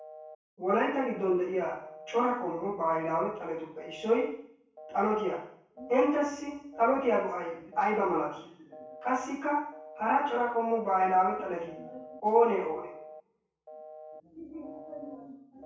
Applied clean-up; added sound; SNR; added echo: none; Telephone; 19 dB; reverberation time 0.6 s.